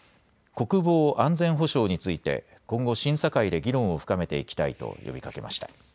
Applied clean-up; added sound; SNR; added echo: none; none; none; none.